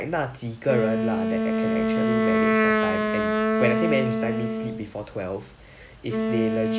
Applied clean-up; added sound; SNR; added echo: none; Wind instrument, woodwind instrument; -5 dB; none.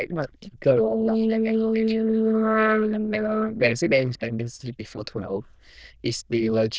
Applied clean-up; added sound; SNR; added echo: neural diffusion model UNIVERSE++.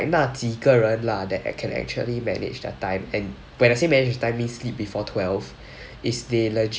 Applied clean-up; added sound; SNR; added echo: none; none; none; none.